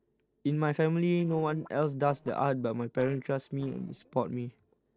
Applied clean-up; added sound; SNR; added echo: neural separator model SepFormer DNS4.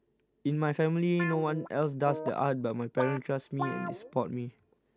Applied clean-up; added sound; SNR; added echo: none; Guitar; 9 dB; none.